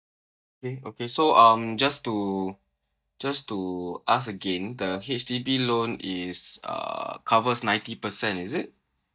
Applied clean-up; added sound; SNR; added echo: neural mask model DeepFilterNet 3.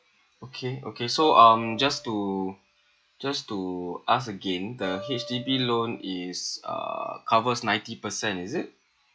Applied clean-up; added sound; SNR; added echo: classical method log-MMSE.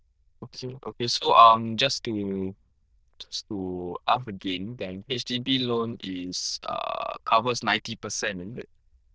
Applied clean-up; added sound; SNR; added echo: neural diffusion model UNIVERSE++.